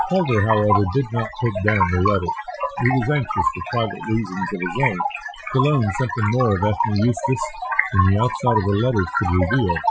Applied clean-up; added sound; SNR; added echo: classical method Wiener filter.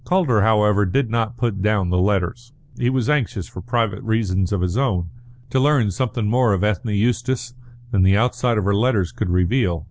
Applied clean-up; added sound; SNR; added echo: none; none; none; none.